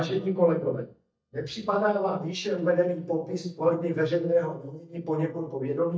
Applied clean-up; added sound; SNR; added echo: neural mask model DeepFilterNet 3.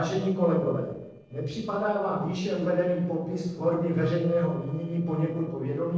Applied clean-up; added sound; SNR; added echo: neural separator model SepFormer DNS4.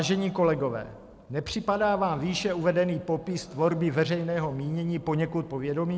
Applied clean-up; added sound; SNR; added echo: none; none; none; none.